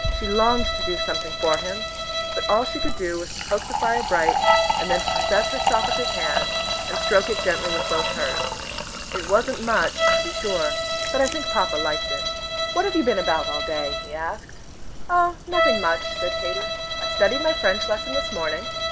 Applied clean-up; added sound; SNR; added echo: none; Bowed string instrument + Fill (with liquid); 0 dB; none.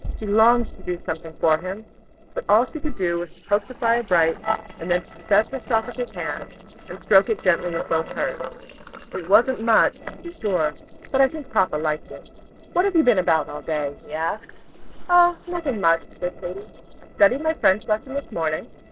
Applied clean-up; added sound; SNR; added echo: neural separator model SepFormer DNS4.